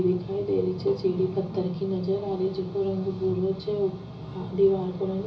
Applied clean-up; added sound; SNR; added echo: none; none; none; reverberation time 0.5 s.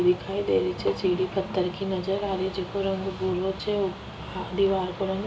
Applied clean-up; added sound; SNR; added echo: none; none; none; none.